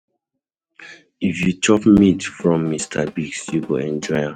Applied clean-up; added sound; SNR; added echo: neural mask model RNNoise.